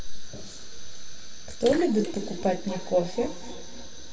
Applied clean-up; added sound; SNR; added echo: none; Fire; 17 dB; reverberation time 2.9 s.